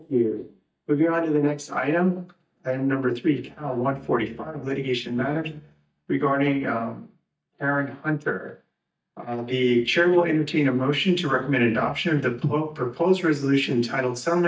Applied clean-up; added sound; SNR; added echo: neural mask model DeepFilterNet 3.